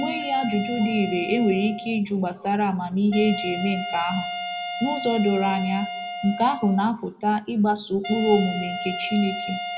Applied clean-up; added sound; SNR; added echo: none; Wind instrument, woodwind instrument; 8 dB; reverberation time 0.4 s.